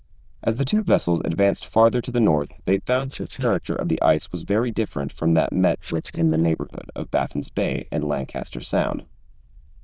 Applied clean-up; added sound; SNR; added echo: neural diffusion model UNIVERSE++.